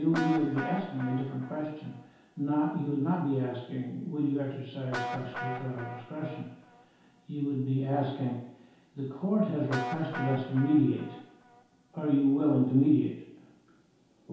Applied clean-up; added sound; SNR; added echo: none; Guitar; 13 dB; reverberation time 0.8 s.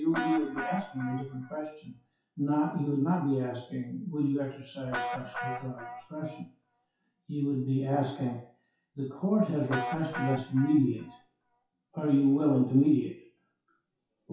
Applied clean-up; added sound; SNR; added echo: classical method WPE with log-MMSE.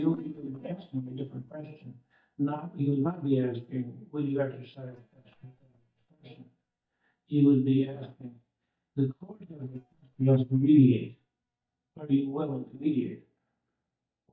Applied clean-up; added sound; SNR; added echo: neural mask model DeepFilterNet 3.